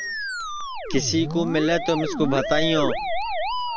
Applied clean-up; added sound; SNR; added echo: none; Chirp, tweet + Musical instrument; 2 dB; none.